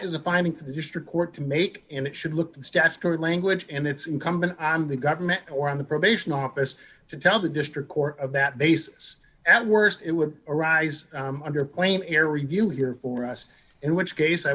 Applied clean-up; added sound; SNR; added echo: none; none; none; none.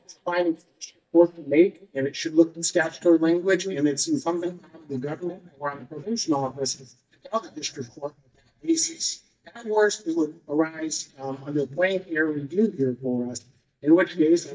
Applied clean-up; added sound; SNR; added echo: neural mask model DeepFilterNet 3.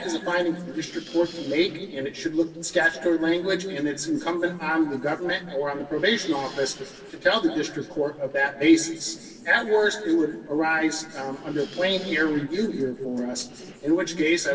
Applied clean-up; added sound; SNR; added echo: neural separator model SepFormer DNS4.